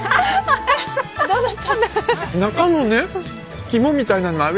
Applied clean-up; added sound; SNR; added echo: none; Bass guitar; 18 dB; none.